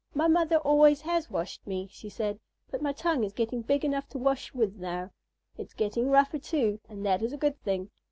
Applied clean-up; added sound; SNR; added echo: none; none; none; none.